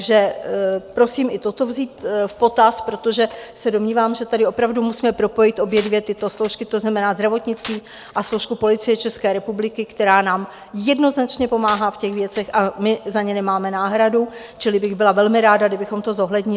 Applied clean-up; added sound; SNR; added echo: none; Glass; 20 dB; none.